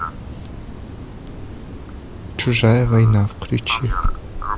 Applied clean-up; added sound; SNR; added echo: none; Bird vocalization, bird call, bird song; 8 dB; none.